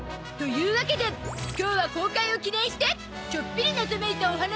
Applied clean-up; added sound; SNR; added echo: none; Motorcycle; 14 dB; none.